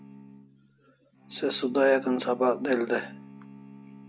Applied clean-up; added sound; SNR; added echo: none; Bowed string instrument; 18 dB; none.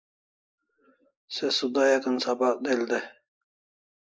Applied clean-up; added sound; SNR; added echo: neural mask model Resemble Enhance denoiser.